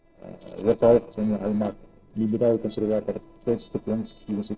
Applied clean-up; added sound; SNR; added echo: neural separator model SepFormer DNS4.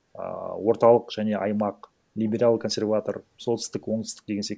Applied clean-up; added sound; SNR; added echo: none; none; none; none.